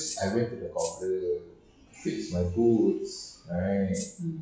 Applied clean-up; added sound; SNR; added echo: classical method log-MMSE.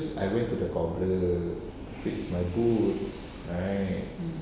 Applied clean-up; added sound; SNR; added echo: none; none; none; none.